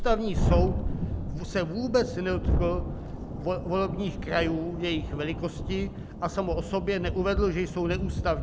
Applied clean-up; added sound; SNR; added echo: none; Thunderstorm; 1 dB; none.